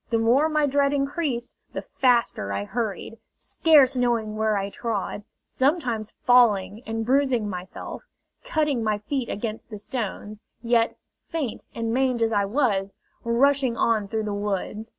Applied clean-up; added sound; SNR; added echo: none; none; none; none.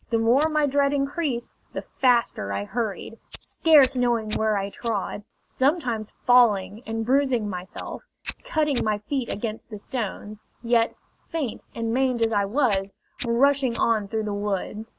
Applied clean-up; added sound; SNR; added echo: neural mask model Resemble Enhance denoiser.